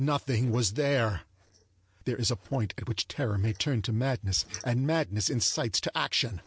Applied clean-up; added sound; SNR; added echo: neural separator model SepFormer DNS4.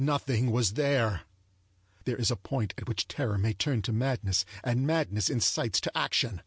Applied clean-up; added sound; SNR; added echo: none; none; none; none.